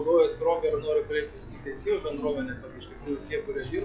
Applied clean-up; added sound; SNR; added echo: classical method log-MMSE.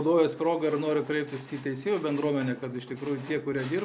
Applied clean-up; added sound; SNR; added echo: none; none; none; none.